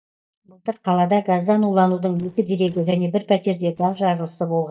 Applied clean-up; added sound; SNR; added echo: neural mask model DeepFilterNet 3.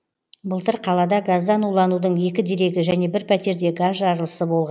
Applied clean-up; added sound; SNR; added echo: none; none; none; none.